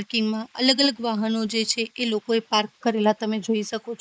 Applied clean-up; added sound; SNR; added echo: neural mask model Resemble Enhance denoiser.